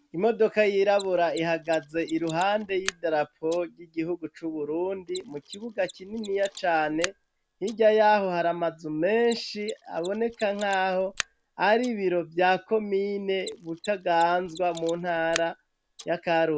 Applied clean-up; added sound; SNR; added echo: none; Mechanisms; 18 dB; none.